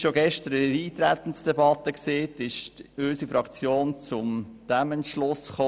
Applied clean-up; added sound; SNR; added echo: none; none; none; none.